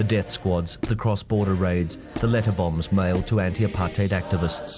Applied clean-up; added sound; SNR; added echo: none; Squeak; 17 dB; none.